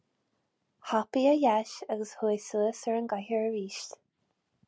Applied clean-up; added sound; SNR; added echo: none; none; none; none.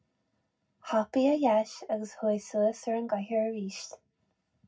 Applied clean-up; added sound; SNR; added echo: none; none; none; reverberation time 0.4 s.